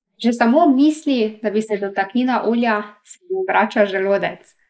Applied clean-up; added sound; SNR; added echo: neural mask model Resemble Enhance denoiser.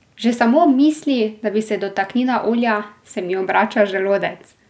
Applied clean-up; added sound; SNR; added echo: none; none; none; none.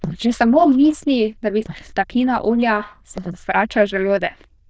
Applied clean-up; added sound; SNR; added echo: neural diffusion model UNIVERSE++.